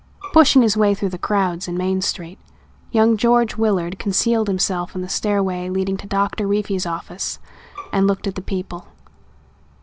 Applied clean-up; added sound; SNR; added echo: none; Bowed string instrument; 18 dB; none.